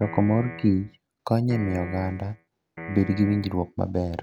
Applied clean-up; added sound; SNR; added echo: none; Piano; 14 dB; none.